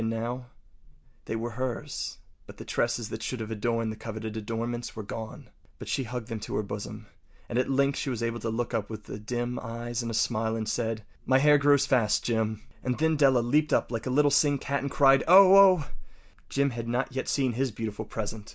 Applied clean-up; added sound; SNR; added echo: none; none; none; none.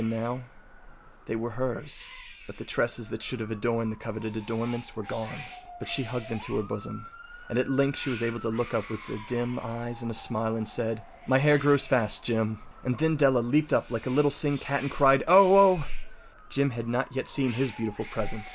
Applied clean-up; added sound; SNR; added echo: none; Cat + Motor vehicle (road) / Siren; 18 dB; none.